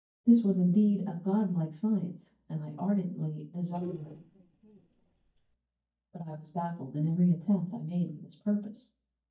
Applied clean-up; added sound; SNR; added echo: neural mask model DeepFilterNet 3.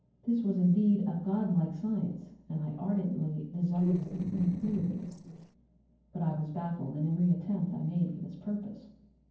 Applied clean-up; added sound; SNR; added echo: neural separator model SepFormer DNS4.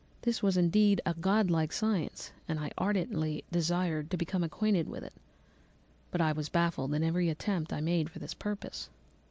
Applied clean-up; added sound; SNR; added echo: none; none; none; none.